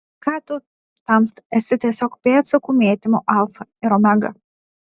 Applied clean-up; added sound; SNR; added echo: none; none; none; none.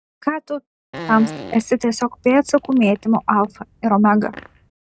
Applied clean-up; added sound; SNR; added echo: none; Fart; 18 dB; none.